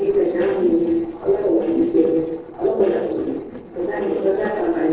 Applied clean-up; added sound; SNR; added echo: neural separator model SepFormer DNS4.